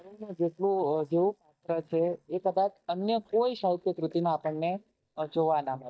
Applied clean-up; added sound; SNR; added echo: neural mask model DeepFilterNet 3.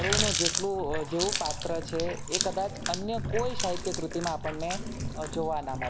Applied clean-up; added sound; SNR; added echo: none; Water tap, faucet; 0 dB; none.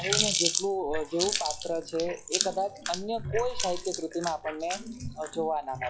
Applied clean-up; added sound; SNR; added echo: classical method log-MMSE.